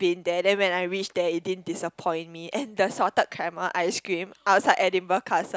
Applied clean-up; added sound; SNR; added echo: none; none; none; none.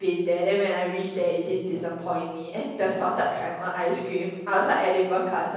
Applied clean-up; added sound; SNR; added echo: none; none; none; reverberation time 1.1 s.